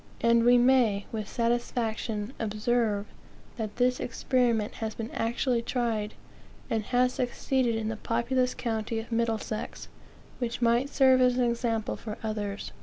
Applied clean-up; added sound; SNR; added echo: none; none; none; none.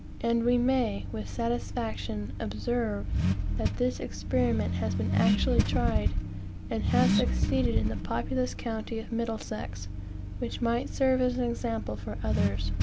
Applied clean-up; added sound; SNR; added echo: none; Accelerating, revving, vroom / Car; 0 dB; none.